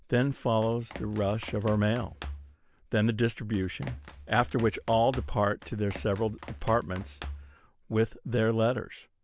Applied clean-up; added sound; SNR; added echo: none; Run; 14 dB; none.